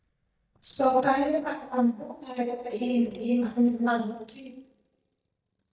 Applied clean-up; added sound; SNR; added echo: neural mask model DeepFilterNet 3.